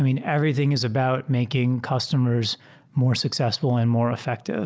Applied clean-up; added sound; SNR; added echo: none; none; none; none.